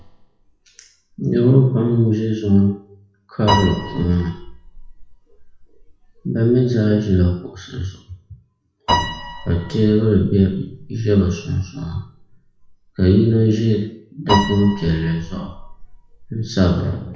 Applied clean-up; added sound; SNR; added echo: classical method WPE with log-MMSE.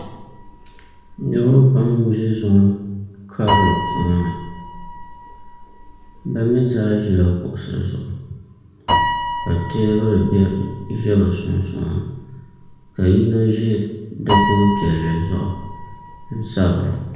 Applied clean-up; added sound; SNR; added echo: none; Piano; 8 dB; reverberation time 0.9 s.